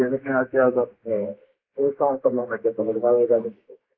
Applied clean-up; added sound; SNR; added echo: neural mask model Resemble Enhance denoiser.